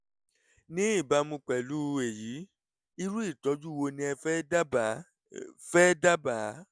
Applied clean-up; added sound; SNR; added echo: none; none; none; none.